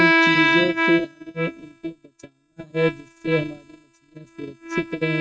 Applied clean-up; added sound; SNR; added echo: neural mask model RNNoise.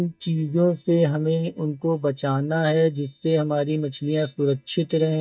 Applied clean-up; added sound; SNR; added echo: neural mask model DeepFilterNet 3.